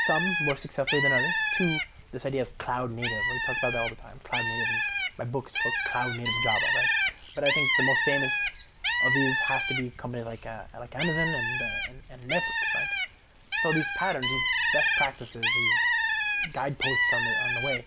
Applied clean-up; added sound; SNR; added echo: none; Bird; -4 dB; none.